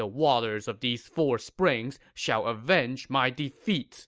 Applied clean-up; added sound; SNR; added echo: none; none; none; none.